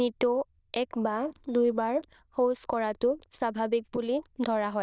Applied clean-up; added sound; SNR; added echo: neural diffusion model UNIVERSE++.